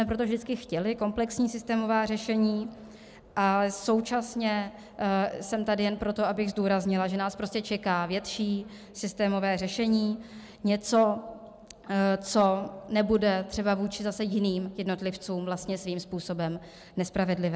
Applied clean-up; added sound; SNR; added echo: none; none; none; none.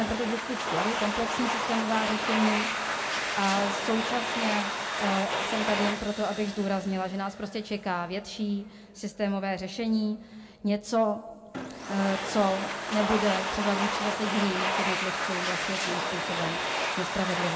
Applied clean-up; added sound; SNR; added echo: none; Domestic sounds, home sounds; 1 dB; reverberation time 1.3 s.